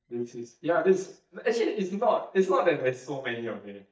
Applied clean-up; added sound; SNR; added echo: neural mask model DeepFilterNet 3.